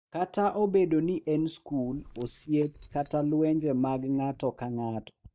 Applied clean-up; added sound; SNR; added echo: neural mask model DeepFilterNet 3.